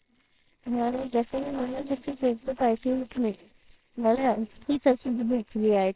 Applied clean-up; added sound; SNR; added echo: neural separator model SepFormer WHAMR!.